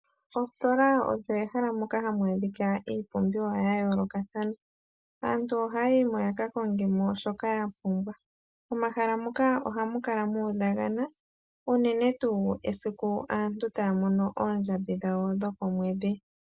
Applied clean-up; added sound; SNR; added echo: none; none; none; none.